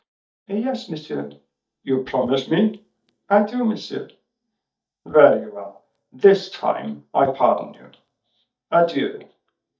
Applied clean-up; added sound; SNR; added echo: neural mask model DeepFilterNet 3.